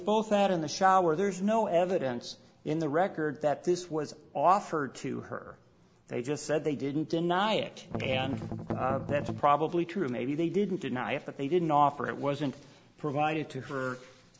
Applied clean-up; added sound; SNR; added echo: none; Strum; 6 dB; none.